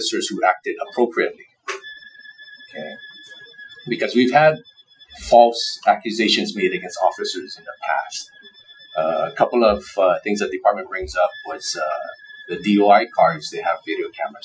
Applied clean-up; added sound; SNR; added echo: classical method Wiener filter.